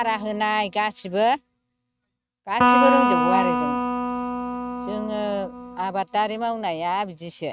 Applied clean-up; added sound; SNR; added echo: neural mask model RNNoise.